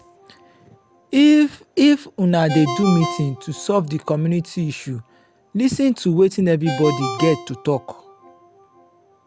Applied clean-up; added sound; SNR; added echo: none; Ringtone; 14 dB; none.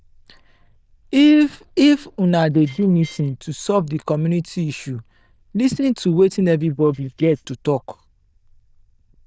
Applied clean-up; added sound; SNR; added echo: neural diffusion model UNIVERSE++.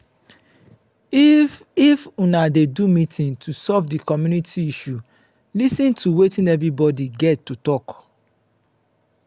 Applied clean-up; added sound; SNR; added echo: none; none; none; none.